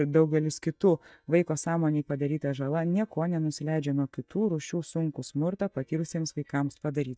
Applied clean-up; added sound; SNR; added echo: neural mask model DeepFilterNet 3.